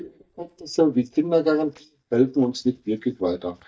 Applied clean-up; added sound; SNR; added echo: neural mask model DeepFilterNet 3.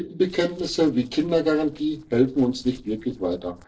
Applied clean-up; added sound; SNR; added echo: neural separator model SepFormer DNS4.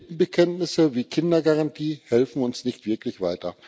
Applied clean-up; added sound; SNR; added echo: none; none; none; none.